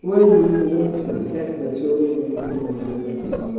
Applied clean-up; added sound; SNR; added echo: neural separator model SepFormer DNS4.